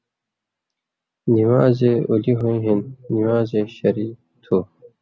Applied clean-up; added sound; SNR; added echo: none; none; none; none.